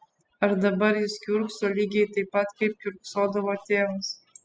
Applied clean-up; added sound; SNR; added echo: classical method spectral subtraction.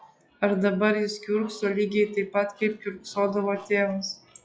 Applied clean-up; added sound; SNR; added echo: classical method log-MMSE.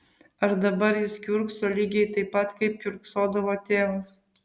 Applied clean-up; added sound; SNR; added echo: none; none; none; none.